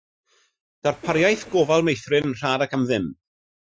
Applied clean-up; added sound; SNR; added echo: classical method Wiener filter.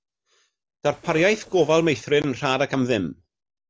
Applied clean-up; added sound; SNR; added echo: neural separator model SepFormer DNS4.